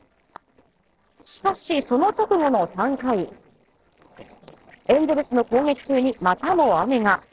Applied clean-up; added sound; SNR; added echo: neural separator model SepFormer DNS4.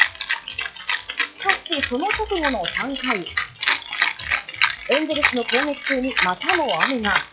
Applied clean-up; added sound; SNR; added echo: classical method log-MMSE.